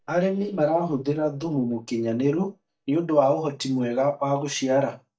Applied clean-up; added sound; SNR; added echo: neural mask model DeepFilterNet 3.